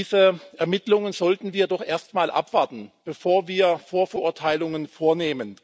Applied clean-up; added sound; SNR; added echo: none; none; none; none.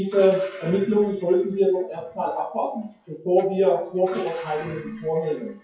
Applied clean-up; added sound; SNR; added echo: classical method WPE with log-MMSE.